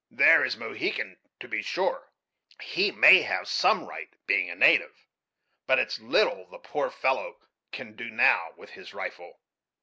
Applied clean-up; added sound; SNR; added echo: none; none; none; none.